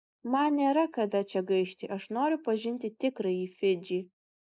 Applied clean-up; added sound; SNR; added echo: neural mask model Resemble Enhance denoiser.